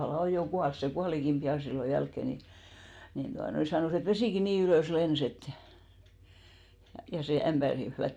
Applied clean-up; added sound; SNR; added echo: none; none; none; none.